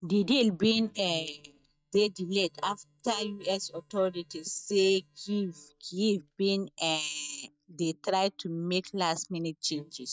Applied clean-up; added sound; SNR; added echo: neural mask model DeepFilterNet 3.